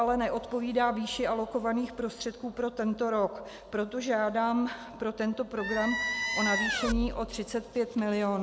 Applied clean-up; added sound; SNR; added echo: none; Squeak; 1 dB; none.